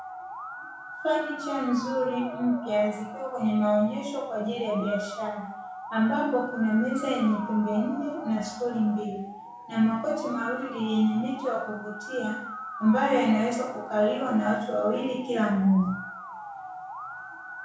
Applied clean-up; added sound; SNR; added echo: none; Musical instrument; 12 dB; reverberation time 0.5 s.